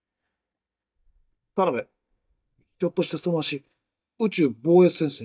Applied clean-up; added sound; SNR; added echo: neural mask model DeepFilterNet 3.